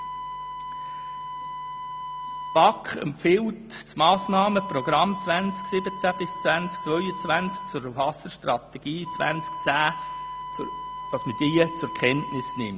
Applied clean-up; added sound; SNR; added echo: none; Wind instrument, woodwind instrument; 9 dB; none.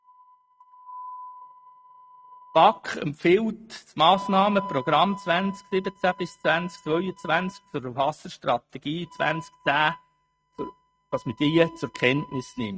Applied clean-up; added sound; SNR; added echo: neural mask model RNNoise.